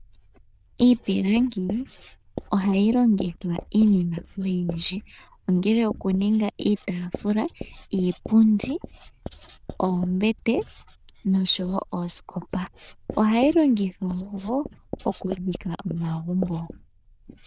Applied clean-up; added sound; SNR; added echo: neural diffusion model UNIVERSE++.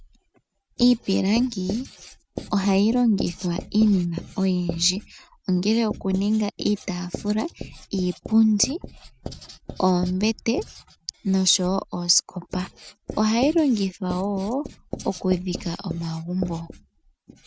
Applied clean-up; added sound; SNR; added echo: none; Writing; 14 dB; none.